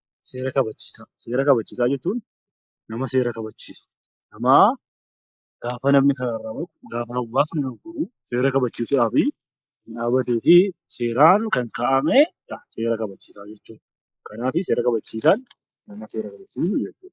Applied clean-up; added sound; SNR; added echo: neural mask model Resemble Enhance denoiser.